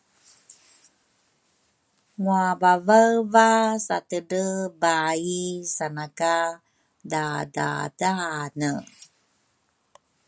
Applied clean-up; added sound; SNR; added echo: none; none; none; none.